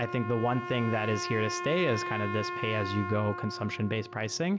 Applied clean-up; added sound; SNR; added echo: none; Wind instrument, woodwind instrument; 7 dB; none.